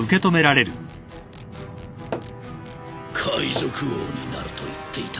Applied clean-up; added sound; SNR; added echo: none; Tap / Hammer; 12 dB; none.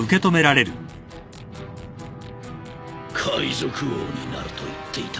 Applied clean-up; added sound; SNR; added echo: none; none; none; none.